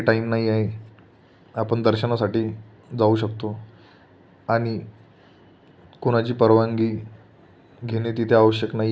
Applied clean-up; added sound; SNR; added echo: none; none; none; none.